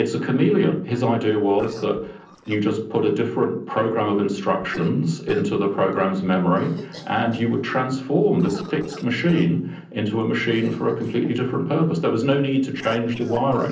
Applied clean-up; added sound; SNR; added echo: neural separator model SepFormer DNS4.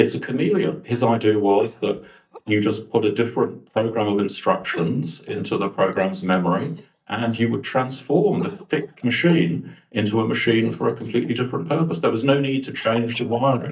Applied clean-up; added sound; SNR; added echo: neural mask model DeepFilterNet 3.